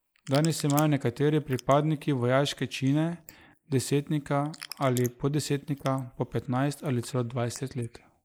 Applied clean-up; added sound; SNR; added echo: neural mask model Resemble Enhance denoiser.